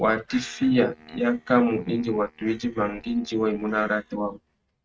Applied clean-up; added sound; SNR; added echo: neural mask model RNNoise.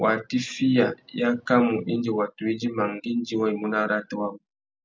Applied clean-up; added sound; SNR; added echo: none; none; none; none.